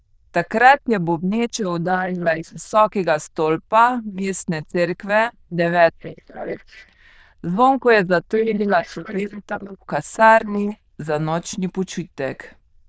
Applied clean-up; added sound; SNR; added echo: neural diffusion model UNIVERSE++.